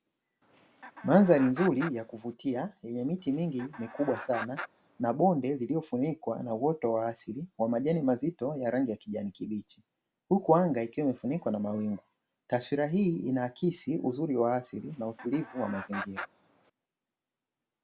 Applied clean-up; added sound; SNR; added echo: none; Chicken, rooster; 13 dB; none.